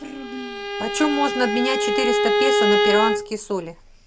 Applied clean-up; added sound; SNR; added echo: none; Bowed string instrument; -3 dB; none.